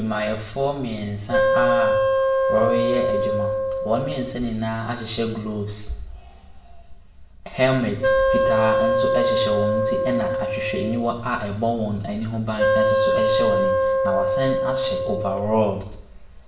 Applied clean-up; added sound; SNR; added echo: none; Wind instrument, woodwind instrument; -5 dB; reverberation time 0.7 s.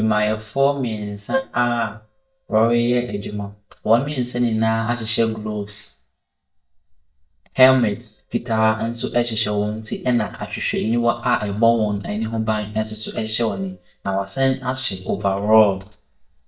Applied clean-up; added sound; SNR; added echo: neural mask model DeepFilterNet 3.